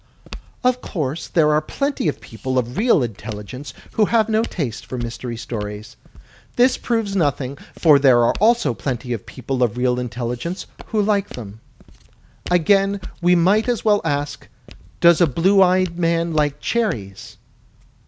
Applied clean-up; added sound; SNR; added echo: none; Walk, footsteps; 18 dB; none.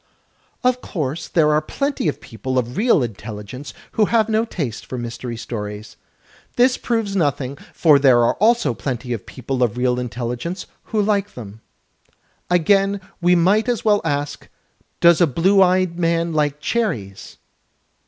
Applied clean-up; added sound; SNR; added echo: none; none; none; none.